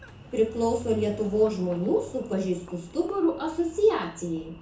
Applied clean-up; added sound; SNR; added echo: none; Engine; 18 dB; reverberation time 0.6 s.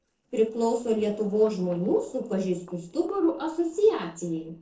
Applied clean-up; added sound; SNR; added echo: neural separator model SepFormer DNS4.